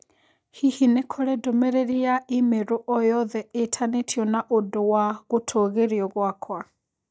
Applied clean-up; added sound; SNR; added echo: neural mask model DeepFilterNet 3.